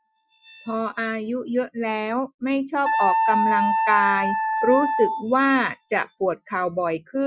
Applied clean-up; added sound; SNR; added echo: classical method Wiener filter.